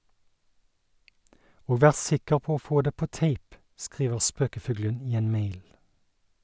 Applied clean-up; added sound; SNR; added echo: none; none; none; none.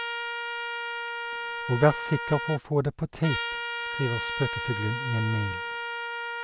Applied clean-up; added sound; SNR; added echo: none; Trumpet; 4 dB; none.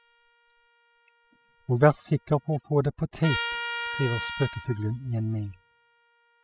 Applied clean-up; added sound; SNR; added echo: classical method spectral subtraction.